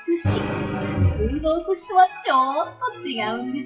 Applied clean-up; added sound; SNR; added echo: classical method WPE with log-MMSE.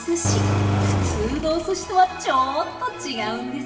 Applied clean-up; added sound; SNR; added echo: none; Engine; -1 dB; reverberation time 1.1 s.